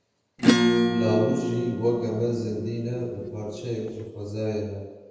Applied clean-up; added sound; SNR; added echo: none; Acoustic guitar / Strum; -4 dB; reverberation time 1.0 s.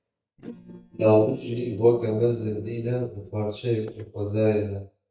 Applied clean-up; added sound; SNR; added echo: neural mask model DeepFilterNet 3.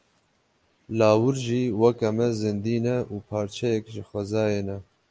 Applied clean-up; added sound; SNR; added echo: none; none; none; none.